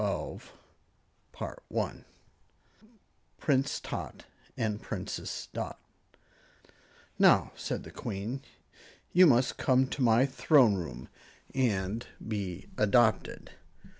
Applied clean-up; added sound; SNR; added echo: none; none; none; none.